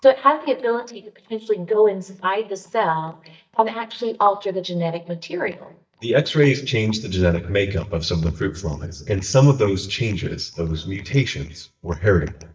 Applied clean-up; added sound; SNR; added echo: neural mask model DeepFilterNet 3.